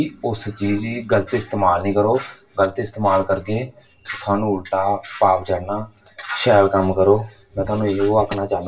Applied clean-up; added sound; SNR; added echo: none; none; none; reverberation time 0.2 s.